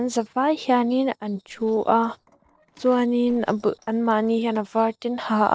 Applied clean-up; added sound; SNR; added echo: neural separator model SepFormer DNS4.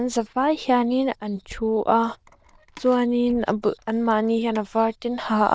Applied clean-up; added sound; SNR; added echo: neural diffusion model UNIVERSE++.